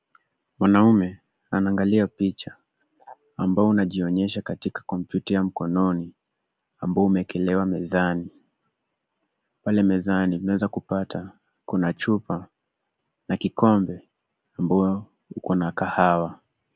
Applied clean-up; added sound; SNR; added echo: none; none; none; none.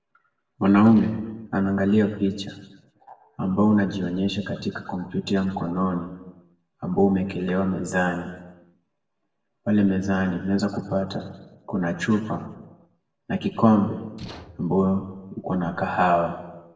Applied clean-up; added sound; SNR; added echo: neural separator model SepFormer DNS4.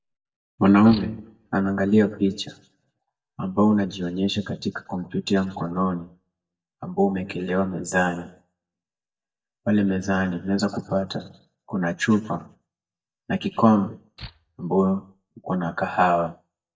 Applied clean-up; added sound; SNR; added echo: neural mask model DeepFilterNet 3.